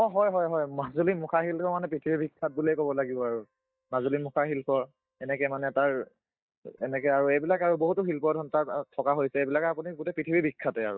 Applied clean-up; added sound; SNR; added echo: neural mask model DeepFilterNet 3.